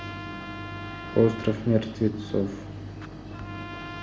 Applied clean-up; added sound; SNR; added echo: none; Trumpet; 14 dB; none.